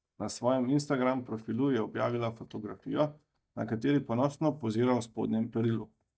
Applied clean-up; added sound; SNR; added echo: neural mask model DeepFilterNet 3.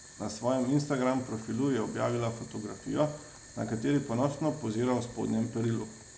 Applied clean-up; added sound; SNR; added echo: none; Boiling; 18 dB; none.